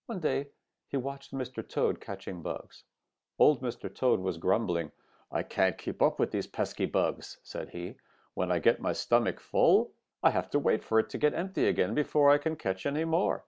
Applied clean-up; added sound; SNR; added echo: none; none; none; none.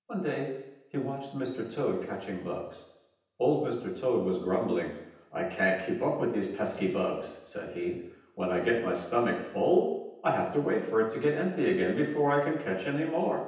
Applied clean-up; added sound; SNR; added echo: none; none; none; reverberation time 0.9 s.